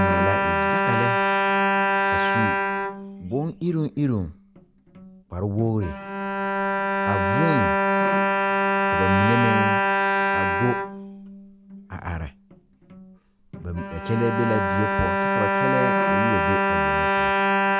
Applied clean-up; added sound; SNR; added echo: none; Bowed string instrument; -5 dB; none.